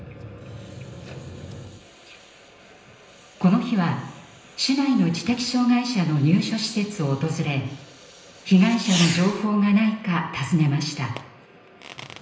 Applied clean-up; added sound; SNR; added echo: none; Fireworks; 16 dB; reverberation time 0.9 s.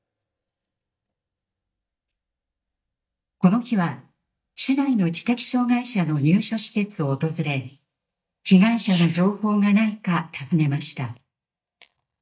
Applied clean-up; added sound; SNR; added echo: neural mask model DeepFilterNet 3.